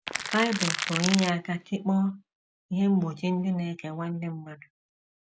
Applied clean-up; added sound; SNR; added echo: none; Crackle; 3 dB; none.